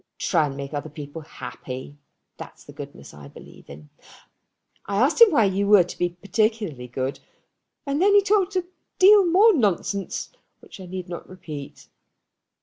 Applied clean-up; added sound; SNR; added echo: none; none; none; none.